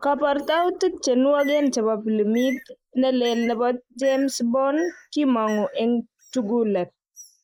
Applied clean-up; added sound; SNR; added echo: neural mask model Resemble Enhance denoiser.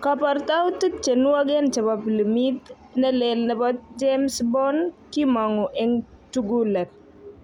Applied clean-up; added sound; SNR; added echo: none; none; none; none.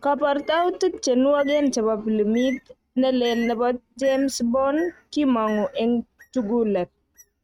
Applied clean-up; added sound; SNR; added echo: neural mask model RNNoise.